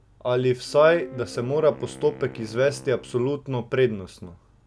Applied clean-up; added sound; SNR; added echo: none; Wind instrument, woodwind instrument; 19 dB; none.